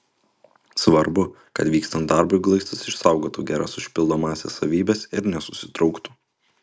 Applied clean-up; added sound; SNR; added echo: none; none; none; none.